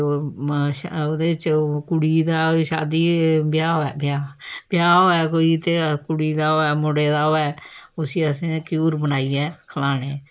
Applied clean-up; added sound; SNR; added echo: neural mask model Resemble Enhance denoiser.